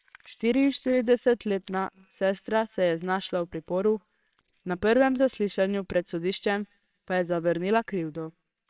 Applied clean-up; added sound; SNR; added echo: neural separator model SepFormer WHAMR!.